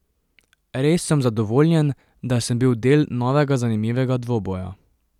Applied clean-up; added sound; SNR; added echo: none; none; none; none.